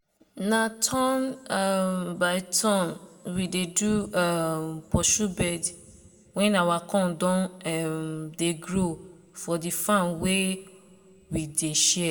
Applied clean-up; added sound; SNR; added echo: none; none; none; reverberation time 1.1 s.